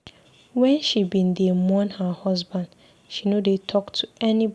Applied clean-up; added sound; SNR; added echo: none; none; none; none.